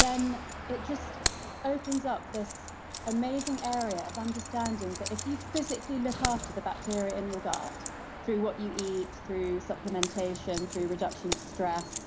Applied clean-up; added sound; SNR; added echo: none; Car passing by / Traffic noise, roadway noise / Engine + Keys jangling; 3 dB; none.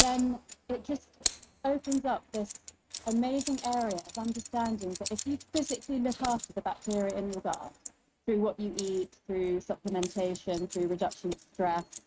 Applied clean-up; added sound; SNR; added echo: neural mask model RNNoise.